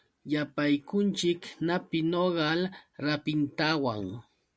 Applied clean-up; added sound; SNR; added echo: none; none; none; none.